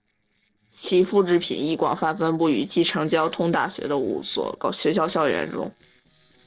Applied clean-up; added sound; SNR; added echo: neural separator model SepFormer DNS4.